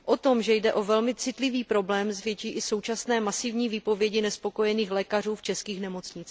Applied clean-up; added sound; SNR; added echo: none; none; none; none.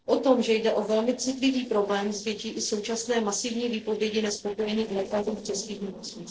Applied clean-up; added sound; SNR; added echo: neural separator model SepFormer DNS4.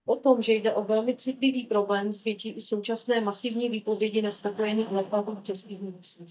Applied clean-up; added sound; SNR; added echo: neural mask model DeepFilterNet 3.